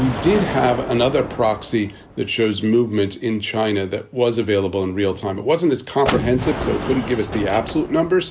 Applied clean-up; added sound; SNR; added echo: none; Gunshot, gunfire; 10 dB; none.